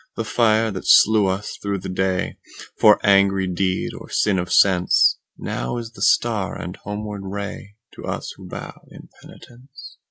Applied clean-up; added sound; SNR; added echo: none; none; none; none.